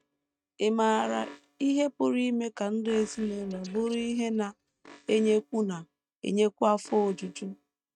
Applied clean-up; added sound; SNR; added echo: neural mask model RNNoise.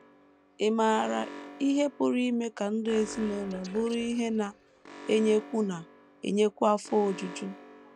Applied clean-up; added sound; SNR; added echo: none; Alarm; 17 dB; none.